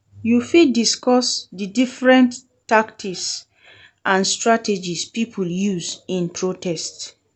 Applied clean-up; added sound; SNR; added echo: none; none; none; none.